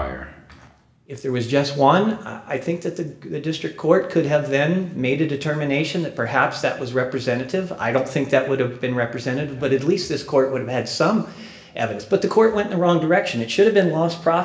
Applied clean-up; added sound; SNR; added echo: none; none; none; reverberation time 0.7 s.